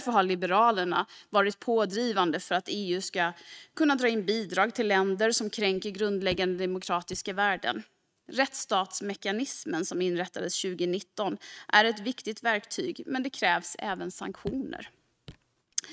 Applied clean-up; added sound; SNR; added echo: neural mask model RNNoise.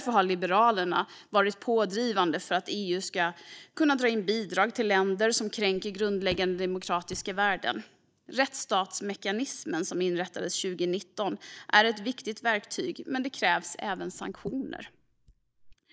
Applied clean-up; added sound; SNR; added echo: neural mask model DeepFilterNet 3.